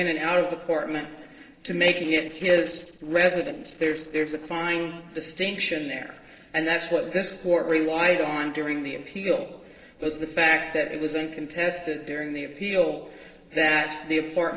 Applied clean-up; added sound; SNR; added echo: neural separator model SepFormer DNS4.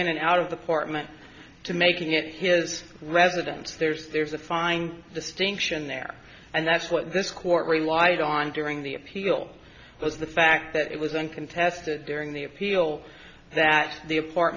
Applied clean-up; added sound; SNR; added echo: none; none; none; none.